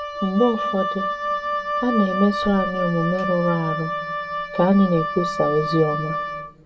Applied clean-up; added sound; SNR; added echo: none; Wind instrument, woodwind instrument; 4 dB; reverberation time 1.3 s.